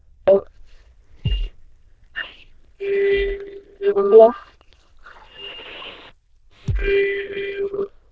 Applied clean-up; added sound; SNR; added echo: neural diffusion model UNIVERSE++.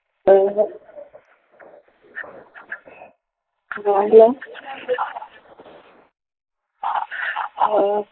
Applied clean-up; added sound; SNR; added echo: neural mask model Resemble Enhance denoiser.